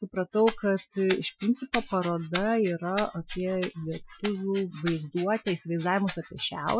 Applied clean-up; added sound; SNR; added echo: classical method Wiener filter.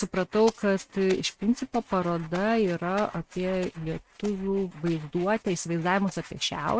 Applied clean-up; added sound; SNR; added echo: neural mask model RNNoise.